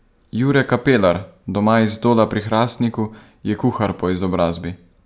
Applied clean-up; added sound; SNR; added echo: none; none; none; none.